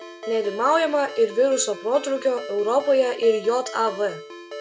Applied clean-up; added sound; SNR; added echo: none; Ringtone; 15 dB; none.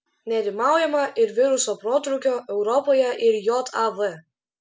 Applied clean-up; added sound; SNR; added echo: none; none; none; none.